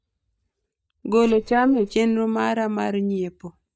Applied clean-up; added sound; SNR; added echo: neural mask model DeepFilterNet 3.